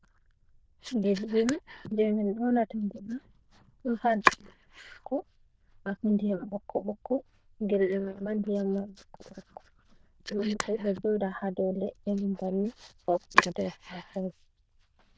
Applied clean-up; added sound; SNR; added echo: neural diffusion model UNIVERSE++.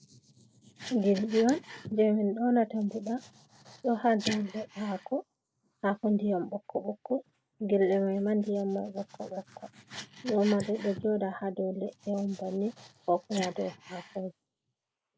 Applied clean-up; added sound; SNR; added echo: neural mask model Resemble Enhance denoiser.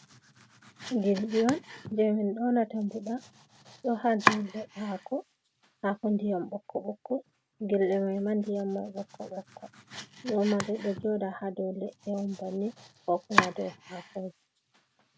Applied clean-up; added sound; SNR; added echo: none; Domestic sounds, home sounds; 7 dB; none.